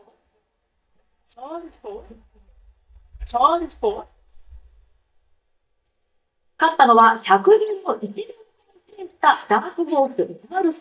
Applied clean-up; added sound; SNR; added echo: neural mask model DeepFilterNet 3.